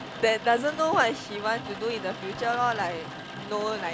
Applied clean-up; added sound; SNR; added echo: none; Rain; 10 dB; none.